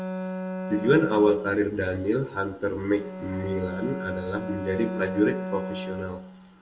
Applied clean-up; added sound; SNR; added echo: none; Bowed string instrument; 7 dB; reverberation time 0.6 s.